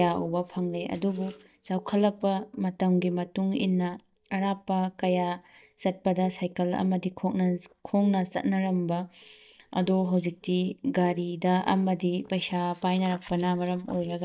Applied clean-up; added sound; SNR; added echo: neural mask model DeepFilterNet 3.